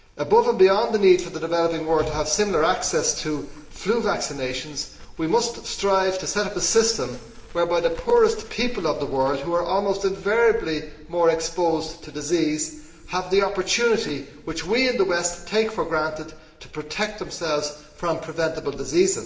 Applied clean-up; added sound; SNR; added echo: none; Crackle; 20 dB; reverberation time 1.0 s.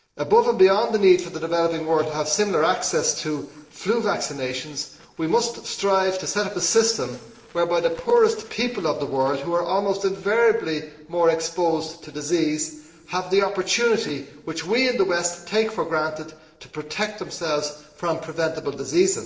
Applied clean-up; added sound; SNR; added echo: neural separator model SepFormer DNS4.